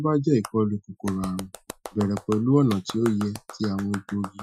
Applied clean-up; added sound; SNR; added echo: classical method Wiener filter.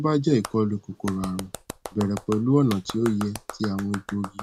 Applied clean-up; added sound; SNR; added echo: none; Clapping; 14 dB; none.